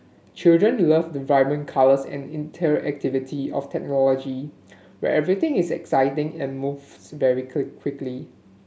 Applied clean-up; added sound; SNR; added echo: none; none; none; none.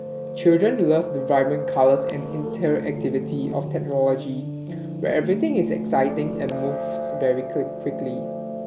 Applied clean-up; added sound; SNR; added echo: none; Piano; 5 dB; none.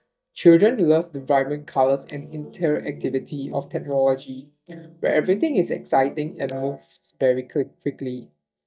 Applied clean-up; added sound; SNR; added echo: neural mask model DeepFilterNet 3.